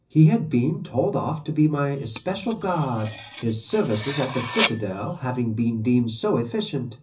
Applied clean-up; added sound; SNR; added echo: none; Cutlery, silverware; 5 dB; reverberation time 0.4 s.